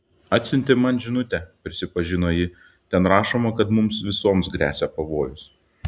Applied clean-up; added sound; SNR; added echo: none; none; none; none.